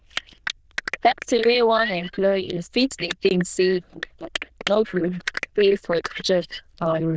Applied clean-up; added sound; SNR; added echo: neural diffusion model UNIVERSE++.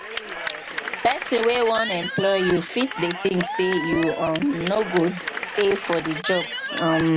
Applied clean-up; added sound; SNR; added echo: none; Cheering / Clapping; 7 dB; none.